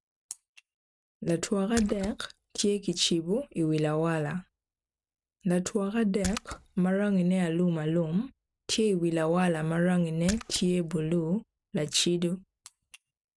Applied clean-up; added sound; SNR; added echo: neural mask model RNNoise.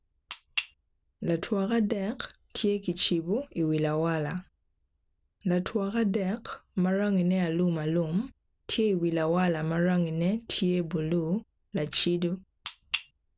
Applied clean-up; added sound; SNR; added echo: none; none; none; none.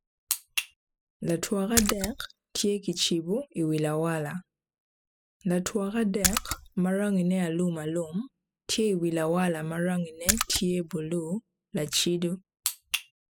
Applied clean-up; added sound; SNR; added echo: classical method spectral subtraction.